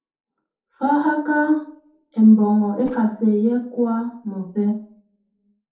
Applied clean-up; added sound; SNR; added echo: neural separator model SepFormer DNS4.